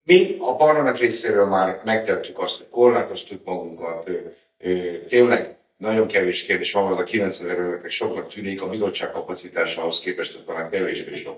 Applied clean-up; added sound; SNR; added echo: neural mask model DeepFilterNet 3.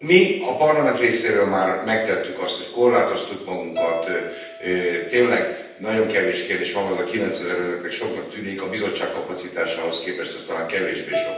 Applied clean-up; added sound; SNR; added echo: none; Keyboard (musical); 15 dB; reverberation time 0.9 s.